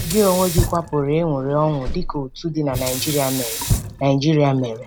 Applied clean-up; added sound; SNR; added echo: none; Vehicle + Sink (filling or washing); 6 dB; none.